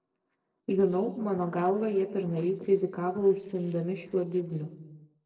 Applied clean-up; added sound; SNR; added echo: neural separator model SepFormer DNS4.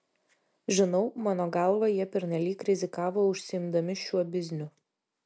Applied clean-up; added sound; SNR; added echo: none; none; none; none.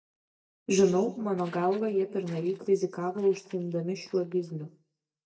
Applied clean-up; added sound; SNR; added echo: neural mask model DeepFilterNet 3.